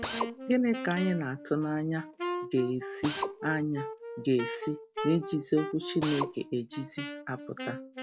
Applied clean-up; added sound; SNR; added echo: none; Wind instrument, woodwind instrument + Drill; 6 dB; none.